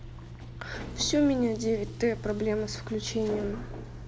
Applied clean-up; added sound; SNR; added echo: none; Sliding door; 11 dB; none.